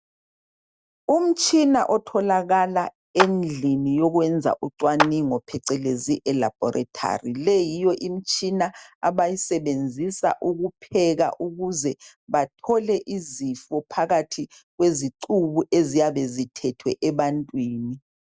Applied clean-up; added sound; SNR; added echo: none; Clapping; 6 dB; none.